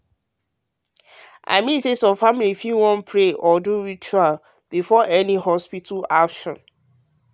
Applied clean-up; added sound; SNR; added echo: none; none; none; none.